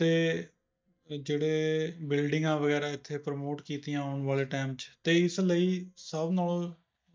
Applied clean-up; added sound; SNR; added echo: neural mask model DeepFilterNet 3.